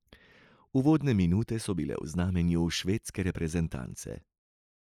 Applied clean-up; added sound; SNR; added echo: neural mask model Resemble Enhance denoiser.